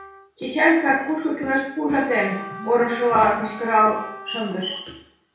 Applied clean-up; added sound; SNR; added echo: none; Trumpet; 17 dB; reverberation time 0.6 s.